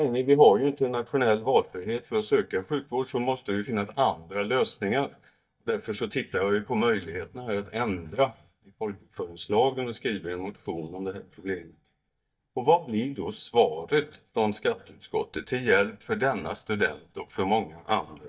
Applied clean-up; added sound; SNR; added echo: neural mask model DeepFilterNet 3.